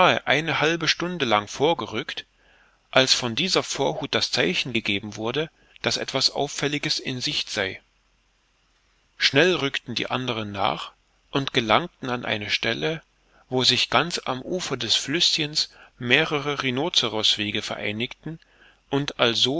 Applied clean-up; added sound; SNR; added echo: none; none; none; none.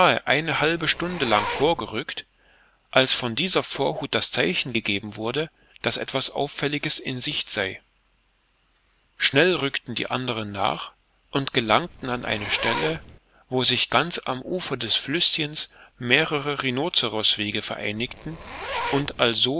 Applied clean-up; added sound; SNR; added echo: none; Zipper (clothing); 7 dB; none.